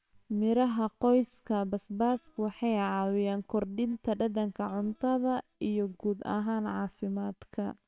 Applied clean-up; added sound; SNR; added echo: neural separator model SepFormer WHAMR!.